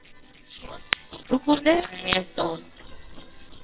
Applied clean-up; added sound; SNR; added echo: neural separator model SepFormer WHAMR!.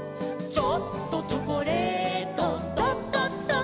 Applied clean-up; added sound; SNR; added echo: none; none; none; none.